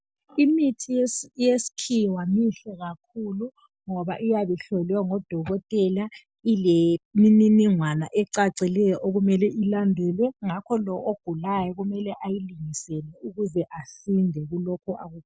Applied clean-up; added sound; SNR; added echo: none; none; none; none.